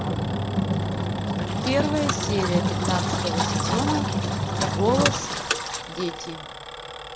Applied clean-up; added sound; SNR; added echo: none; Engine; -4 dB; none.